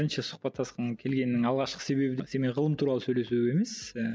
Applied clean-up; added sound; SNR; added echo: none; none; none; none.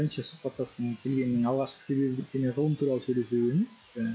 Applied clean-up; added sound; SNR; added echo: classical method log-MMSE.